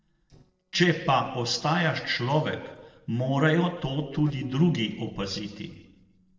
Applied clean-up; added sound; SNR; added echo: neural separator model SepFormer DNS4.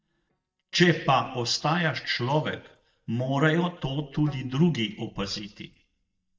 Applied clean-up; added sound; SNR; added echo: neural mask model DeepFilterNet 3.